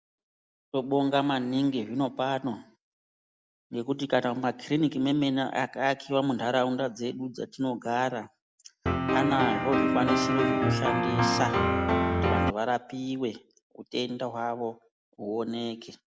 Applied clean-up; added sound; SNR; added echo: none; Piano; -4 dB; none.